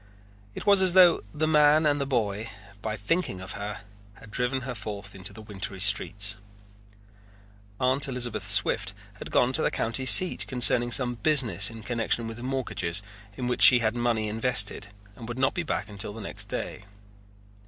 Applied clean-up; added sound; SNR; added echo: none; none; none; none.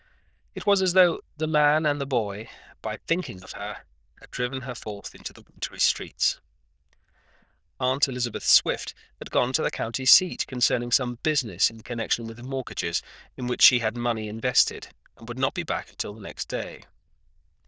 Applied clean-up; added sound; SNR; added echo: neural diffusion model UNIVERSE++.